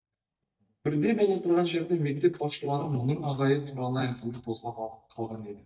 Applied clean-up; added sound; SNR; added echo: neural mask model DeepFilterNet 3.